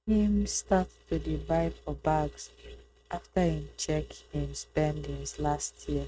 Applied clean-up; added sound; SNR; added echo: neural mask model RNNoise.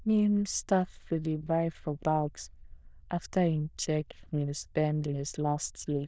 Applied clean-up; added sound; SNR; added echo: neural diffusion model UNIVERSE++.